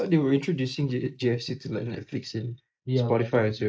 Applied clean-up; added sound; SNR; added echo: neural mask model Resemble Enhance denoiser.